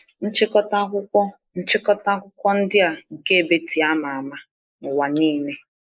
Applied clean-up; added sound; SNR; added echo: neural mask model Resemble Enhance denoiser.